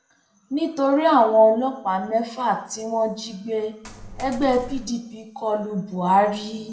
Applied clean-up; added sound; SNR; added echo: none; Coin (dropping); 13 dB; reverberation time 0.7 s.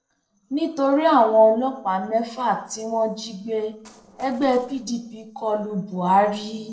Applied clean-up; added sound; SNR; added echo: neural separator model SepFormer DNS4.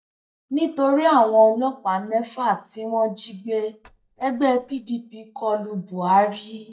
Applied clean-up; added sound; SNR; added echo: neural mask model DeepFilterNet 3.